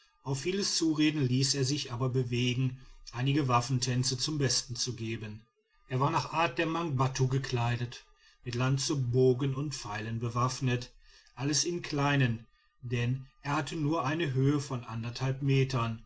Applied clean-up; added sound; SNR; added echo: none; none; none; none.